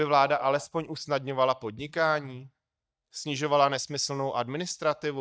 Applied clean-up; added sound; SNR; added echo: neural mask model DeepFilterNet 3.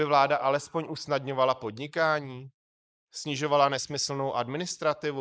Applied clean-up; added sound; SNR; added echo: neural mask model Resemble Enhance denoiser.